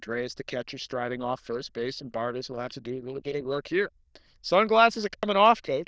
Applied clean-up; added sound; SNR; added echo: neural diffusion model UNIVERSE++.